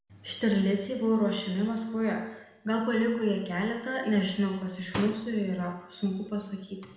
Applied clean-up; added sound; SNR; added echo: none; Slam; 11 dB; reverberation time 1.0 s.